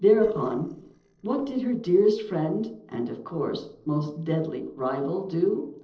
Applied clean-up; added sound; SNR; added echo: neural separator model SepFormer DNS4.